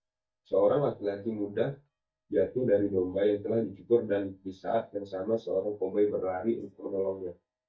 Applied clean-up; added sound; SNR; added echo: neural mask model DeepFilterNet 3.